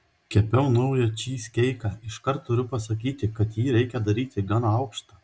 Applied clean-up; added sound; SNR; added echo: none; none; none; none.